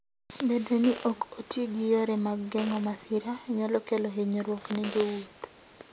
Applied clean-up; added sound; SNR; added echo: none; Fart; 17 dB; none.